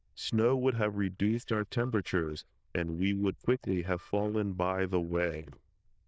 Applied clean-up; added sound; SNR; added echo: neural diffusion model UNIVERSE++.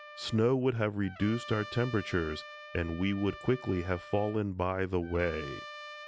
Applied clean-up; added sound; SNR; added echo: none; Trumpet; 15 dB; none.